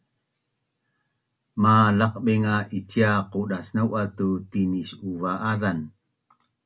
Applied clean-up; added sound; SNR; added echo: none; none; none; none.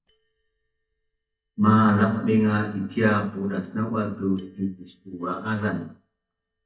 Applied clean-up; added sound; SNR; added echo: neural mask model DeepFilterNet 3.